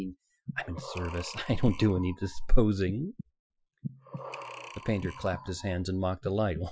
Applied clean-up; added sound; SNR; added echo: classical method Wiener filter.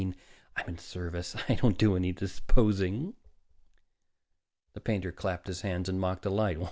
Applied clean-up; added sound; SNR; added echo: none; none; none; none.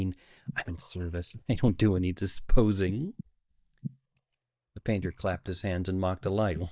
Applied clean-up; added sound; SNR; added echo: neural mask model DeepFilterNet 3.